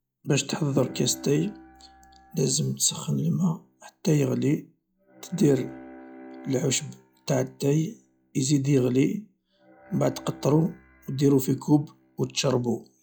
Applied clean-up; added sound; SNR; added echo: classical method log-MMSE.